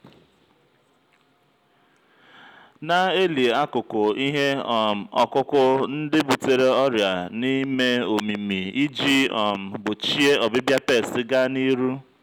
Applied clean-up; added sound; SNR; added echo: none; none; none; none.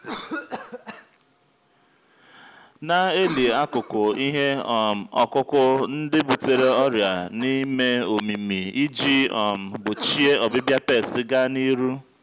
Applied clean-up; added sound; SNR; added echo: none; Cough; 16 dB; none.